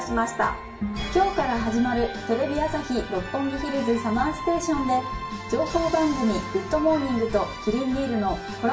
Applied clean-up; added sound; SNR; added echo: none; Bowed string instrument; 16 dB; reverberation time 0.2 s.